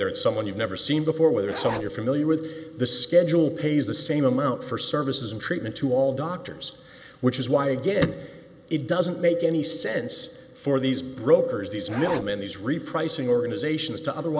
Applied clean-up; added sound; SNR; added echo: none; Zipper (clothing); 10 dB; none.